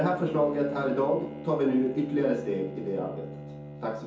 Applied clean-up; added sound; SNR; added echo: none; Bowed string instrument; 11 dB; reverberation time 0.6 s.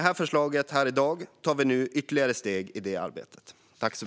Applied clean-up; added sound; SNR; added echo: none; none; none; none.